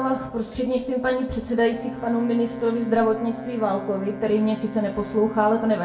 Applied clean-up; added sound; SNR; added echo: none; Brass instrument; 13 dB; reverberation time 0.6 s.